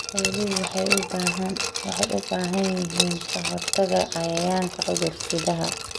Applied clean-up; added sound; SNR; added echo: none; Glass; 2 dB; none.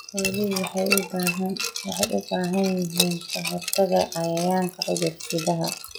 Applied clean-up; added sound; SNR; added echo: classical method log-MMSE.